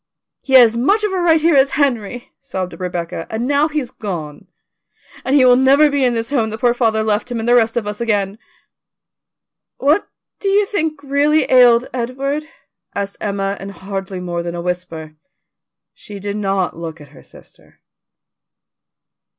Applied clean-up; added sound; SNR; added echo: none; none; none; none.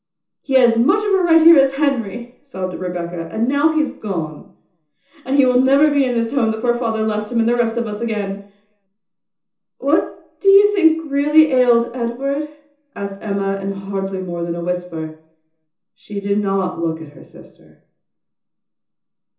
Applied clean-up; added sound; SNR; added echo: none; none; none; reverberation time 0.6 s.